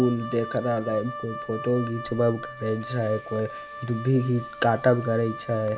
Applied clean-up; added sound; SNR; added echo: none; Wind instrument, woodwind instrument; 12 dB; none.